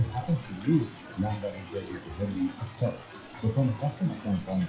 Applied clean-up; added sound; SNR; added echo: classical method WPE with log-MMSE.